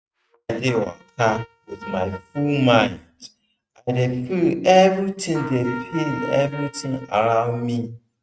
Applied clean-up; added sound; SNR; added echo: neural mask model RNNoise.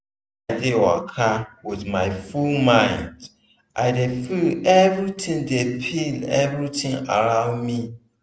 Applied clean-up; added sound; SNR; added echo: none; none; none; none.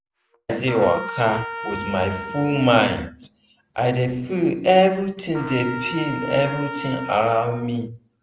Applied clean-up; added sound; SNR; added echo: none; Trumpet; 11 dB; none.